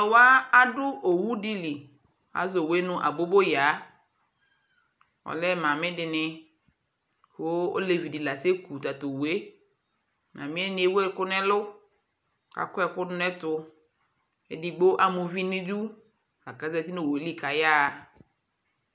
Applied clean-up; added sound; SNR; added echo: none; none; none; none.